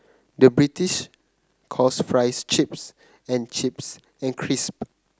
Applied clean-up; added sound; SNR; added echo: none; none; none; none.